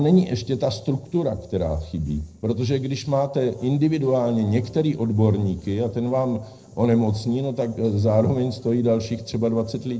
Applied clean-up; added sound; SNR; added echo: neural separator model SepFormer DNS4.